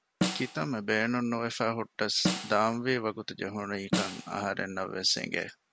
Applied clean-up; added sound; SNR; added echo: none; Snare drum; 5 dB; none.